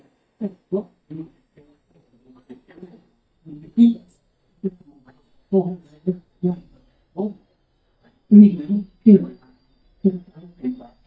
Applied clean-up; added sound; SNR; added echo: neural mask model DeepFilterNet 3.